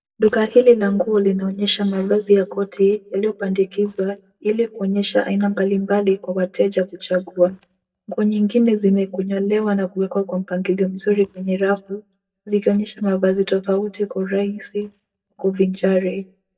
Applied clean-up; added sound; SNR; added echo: neural mask model DeepFilterNet 3.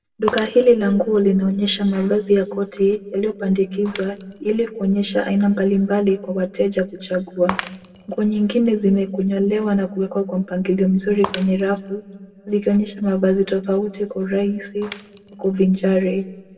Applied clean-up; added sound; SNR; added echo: none; Shatter; 19 dB; reverberation time 1.3 s.